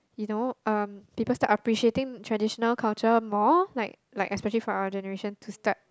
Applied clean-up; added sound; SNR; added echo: none; none; none; none.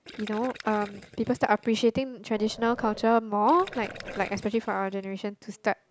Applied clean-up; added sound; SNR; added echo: none; Growling + Gurgling; 18 dB; none.